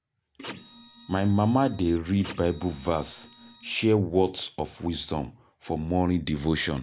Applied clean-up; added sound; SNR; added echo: none; Printer; 19 dB; none.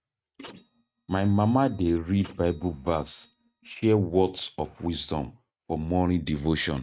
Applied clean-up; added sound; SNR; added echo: neural mask model RNNoise.